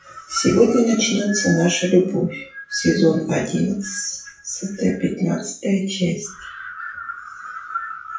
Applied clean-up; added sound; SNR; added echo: classical method WPE with log-MMSE.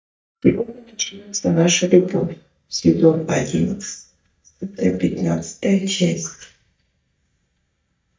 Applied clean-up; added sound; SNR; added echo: neural mask model DeepFilterNet 3.